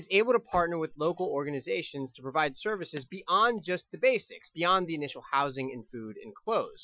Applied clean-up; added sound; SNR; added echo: classical method Wiener filter.